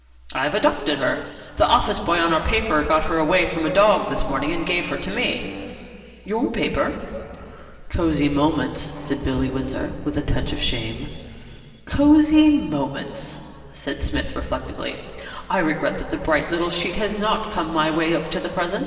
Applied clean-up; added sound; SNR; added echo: neural separator model SepFormer DNS4.